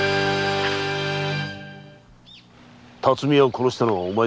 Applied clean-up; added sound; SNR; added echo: none; none; none; none.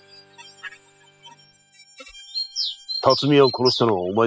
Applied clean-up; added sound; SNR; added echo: classical method spectral subtraction.